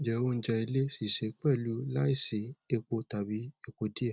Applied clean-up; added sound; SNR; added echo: none; none; none; none.